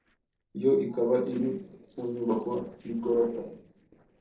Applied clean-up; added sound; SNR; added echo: neural separator model SepFormer DNS4.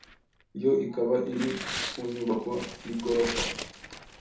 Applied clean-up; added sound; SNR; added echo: none; Tearing; 8 dB; reverberation time 0.6 s.